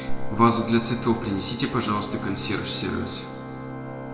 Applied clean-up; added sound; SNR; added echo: none; Organ; 10 dB; reverberation time 1.5 s.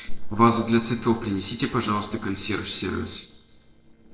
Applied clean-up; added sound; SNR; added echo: neural separator model SepFormer DNS4.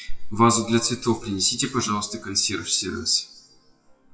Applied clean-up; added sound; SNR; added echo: classical method WPE with log-MMSE.